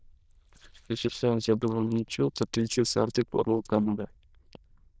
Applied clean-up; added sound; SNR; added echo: neural diffusion model UNIVERSE++.